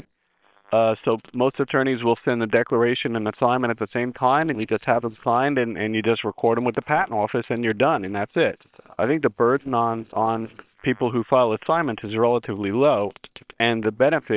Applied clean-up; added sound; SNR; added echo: neural separator model SepFormer WHAM!.